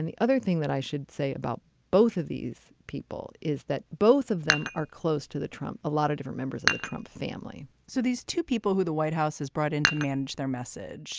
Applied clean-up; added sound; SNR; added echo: none; Dishes, pots, and pans; 4 dB; none.